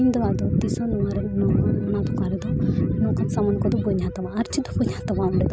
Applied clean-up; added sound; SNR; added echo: none; Keyboard (musical); 16 dB; none.